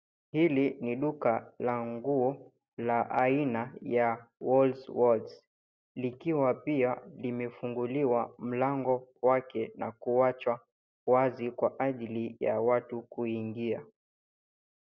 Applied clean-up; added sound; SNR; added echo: none; none; none; none.